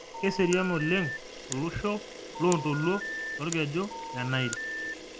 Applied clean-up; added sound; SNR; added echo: none; Telephone + Camera; 7 dB; none.